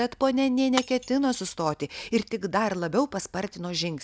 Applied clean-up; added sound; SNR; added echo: none; Shatter; 16 dB; none.